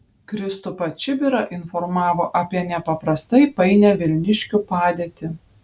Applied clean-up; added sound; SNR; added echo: none; none; none; none.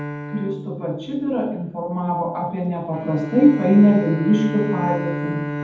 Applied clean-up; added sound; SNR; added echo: none; Bowed string instrument; 9 dB; reverberation time 0.8 s.